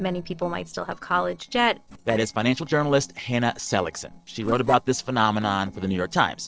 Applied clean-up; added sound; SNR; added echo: neural separator model SepFormer DNS4.